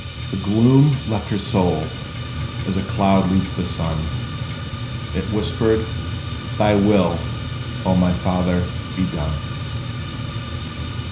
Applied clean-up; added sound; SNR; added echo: none; Fire; 4 dB; reverberation time 0.5 s.